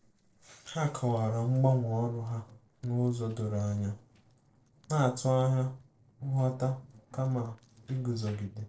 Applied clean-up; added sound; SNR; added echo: neural separator model SepFormer DNS4.